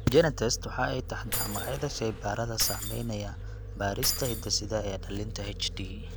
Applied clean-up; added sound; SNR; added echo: none; Vehicle + Keys jangling; 6 dB; none.